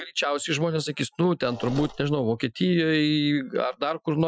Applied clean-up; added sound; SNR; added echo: classical method Wiener filter.